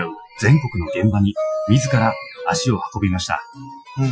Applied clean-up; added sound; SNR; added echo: classical method Wiener filter.